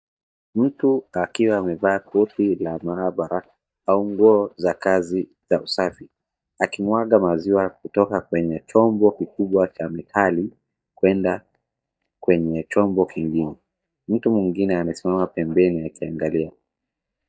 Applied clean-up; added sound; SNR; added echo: neural mask model DeepFilterNet 3.